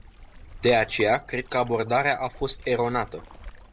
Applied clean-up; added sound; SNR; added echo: none; Waves, surf; 17 dB; none.